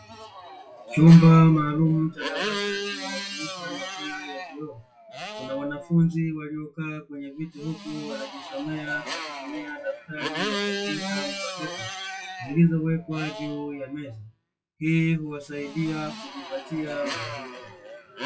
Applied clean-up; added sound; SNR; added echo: classical method WPE with log-MMSE.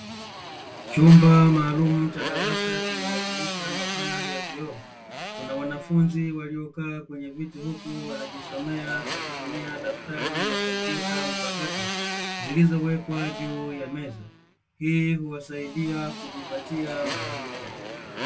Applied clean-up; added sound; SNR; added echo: none; Motorcycle; 7 dB; reverberation time 0.1 s.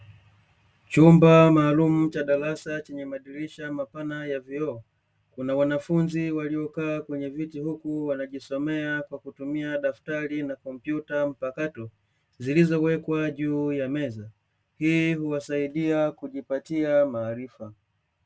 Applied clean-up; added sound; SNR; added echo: none; none; none; none.